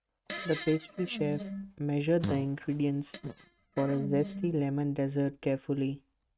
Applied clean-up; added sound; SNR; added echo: neural mask model RNNoise.